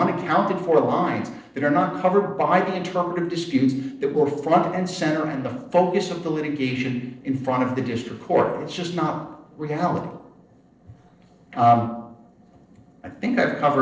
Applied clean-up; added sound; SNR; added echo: neural separator model SepFormer DNS4.